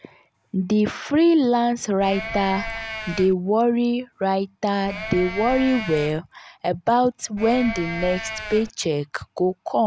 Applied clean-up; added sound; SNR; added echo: none; Livestock, farm animals, working animals; 9 dB; none.